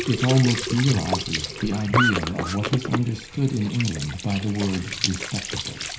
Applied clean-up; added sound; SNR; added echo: none; Squeak / Trickle, dribble / Sink (filling or washing); 4 dB; reverberation time 0.5 s.